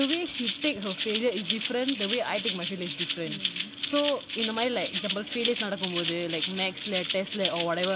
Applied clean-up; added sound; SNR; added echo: none; Rattle (instrument); -4 dB; none.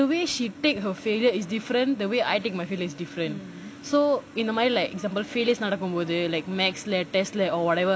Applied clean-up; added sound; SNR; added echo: none; none; none; none.